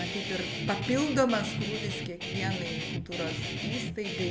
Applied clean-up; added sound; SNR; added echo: none; Guitar; 2 dB; none.